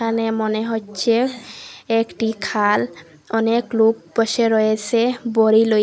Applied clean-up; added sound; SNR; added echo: none; none; none; none.